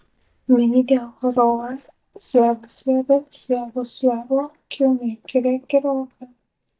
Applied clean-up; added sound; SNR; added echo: neural mask model DeepFilterNet 3.